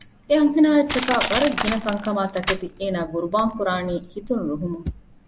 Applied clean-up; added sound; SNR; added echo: none; Crushing; 10 dB; none.